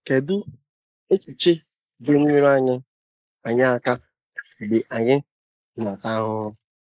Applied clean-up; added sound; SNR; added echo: neural mask model Resemble Enhance denoiser.